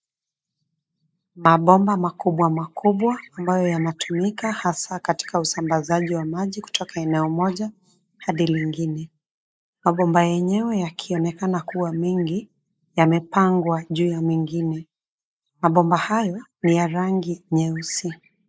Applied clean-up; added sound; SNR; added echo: neural mask model Resemble Enhance denoiser.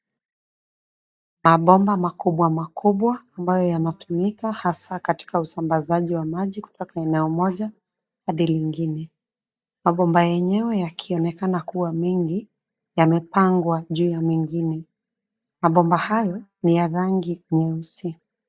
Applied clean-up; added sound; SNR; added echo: neural mask model DeepFilterNet 3.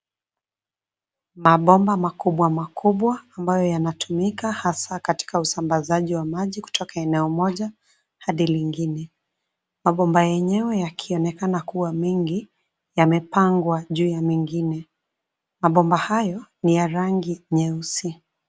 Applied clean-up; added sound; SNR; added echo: none; none; none; none.